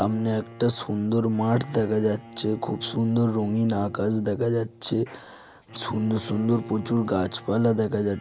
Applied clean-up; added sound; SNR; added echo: none; Bowed string instrument; 17 dB; none.